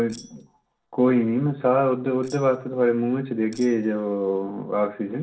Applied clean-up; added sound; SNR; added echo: neural separator model SepFormer DNS4.